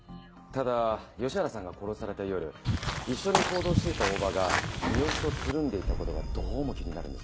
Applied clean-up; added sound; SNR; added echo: none; Walk, footsteps / Bird vocalization, bird call, bird song; -2 dB; none.